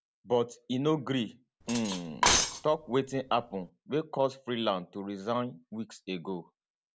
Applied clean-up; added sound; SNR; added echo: none; Cutlery, silverware; -1 dB; none.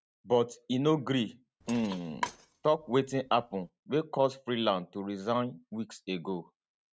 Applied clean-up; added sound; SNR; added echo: neural mask model RNNoise.